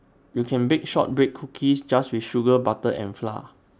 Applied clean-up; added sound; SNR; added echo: none; none; none; none.